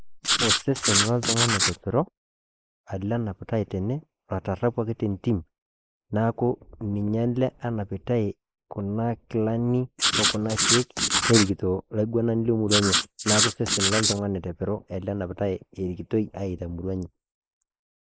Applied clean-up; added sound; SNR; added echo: neural mask model Resemble Enhance denoiser.